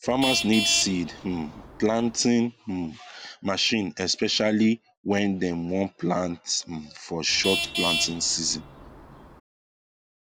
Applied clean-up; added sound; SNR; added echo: none; Traffic noise, roadway noise / Vehicle horn, car horn, honking; 5 dB; none.